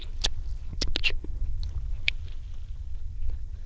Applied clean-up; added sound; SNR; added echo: neural diffusion model UNIVERSE++.